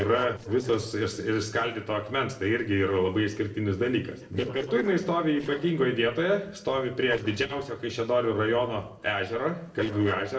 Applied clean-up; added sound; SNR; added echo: neural separator model SepFormer DNS4.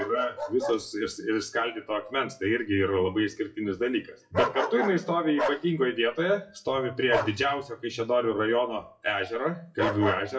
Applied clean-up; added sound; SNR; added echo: classical method WPE with log-MMSE.